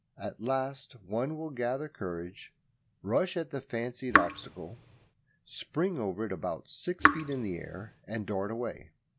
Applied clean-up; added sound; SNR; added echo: none; Raindrop / Drip; -5 dB; none.